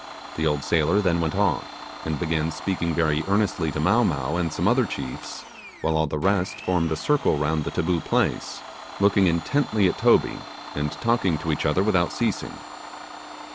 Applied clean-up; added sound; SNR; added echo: none; Domestic sounds, home sounds; 14 dB; none.